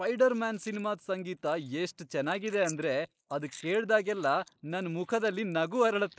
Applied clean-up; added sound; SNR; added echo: neural mask model Resemble Enhance denoiser.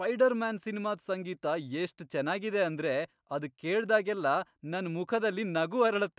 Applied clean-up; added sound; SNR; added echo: none; none; none; none.